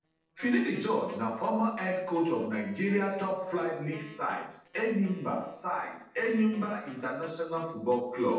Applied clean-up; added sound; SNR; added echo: neural separator model SepFormer DNS4.